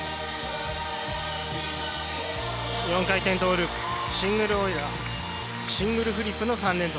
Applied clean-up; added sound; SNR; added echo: none; none; none; none.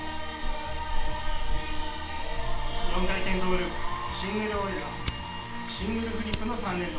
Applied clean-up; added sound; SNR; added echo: none; Fire; -3 dB; reverberation time 0.3 s.